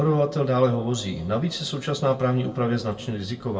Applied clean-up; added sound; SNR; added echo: none; none; none; reverberation time 0.2 s.